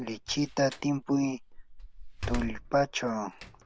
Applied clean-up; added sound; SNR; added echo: none; Slam; 10 dB; none.